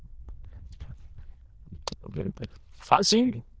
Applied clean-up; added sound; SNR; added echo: neural diffusion model UNIVERSE++.